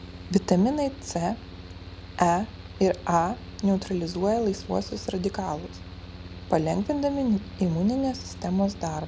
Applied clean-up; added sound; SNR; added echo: none; Mechanical fan; 14 dB; none.